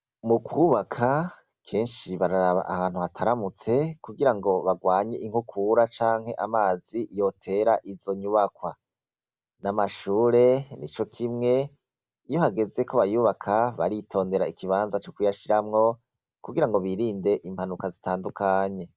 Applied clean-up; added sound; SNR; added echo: none; none; none; none.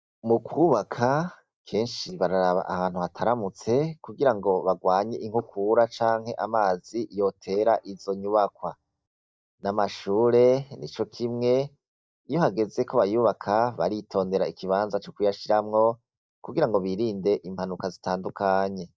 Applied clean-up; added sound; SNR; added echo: neural mask model DeepFilterNet 3.